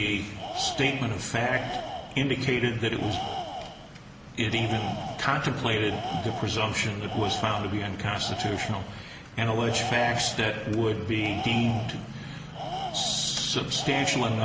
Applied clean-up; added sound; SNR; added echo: none; Tools; 9 dB; none.